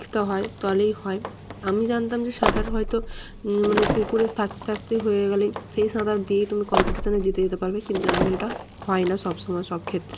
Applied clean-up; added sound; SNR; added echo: none; Slam; 5 dB; none.